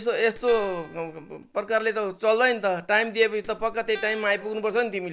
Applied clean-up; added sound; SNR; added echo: none; Guitar + Clapping; 17 dB; none.